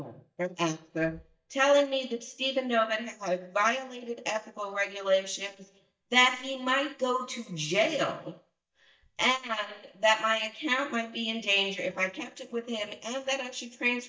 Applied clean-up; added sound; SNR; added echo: neural mask model DeepFilterNet 3.